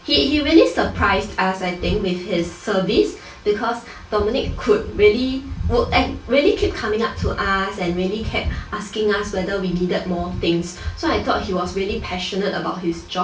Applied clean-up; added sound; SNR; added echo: none; none; none; reverberation time 0.3 s.